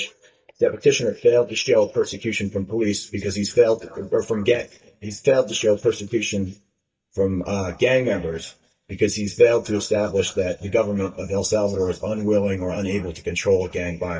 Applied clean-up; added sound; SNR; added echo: neural mask model DeepFilterNet 3.